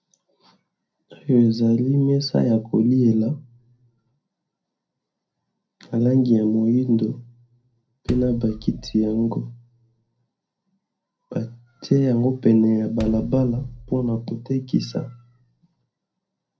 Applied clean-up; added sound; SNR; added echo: none; Bass drum; 14 dB; reverberation time 0.2 s.